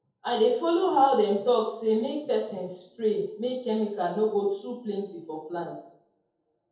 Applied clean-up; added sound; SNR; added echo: none; none; none; reverberation time 0.7 s.